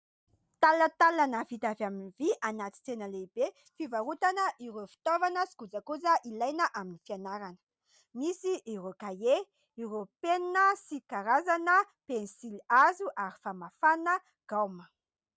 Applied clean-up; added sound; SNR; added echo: none; none; none; none.